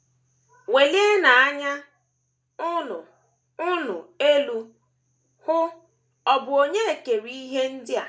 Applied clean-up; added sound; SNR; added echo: none; none; none; none.